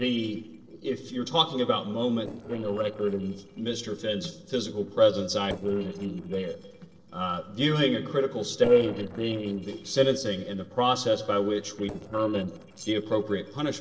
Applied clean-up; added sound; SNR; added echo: neural separator model SepFormer DNS4.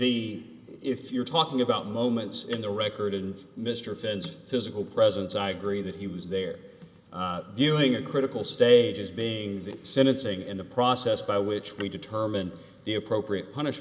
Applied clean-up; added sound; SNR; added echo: none; none; none; none.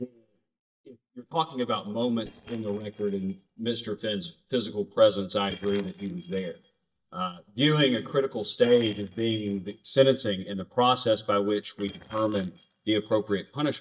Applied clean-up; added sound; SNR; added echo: neural mask model DeepFilterNet 3.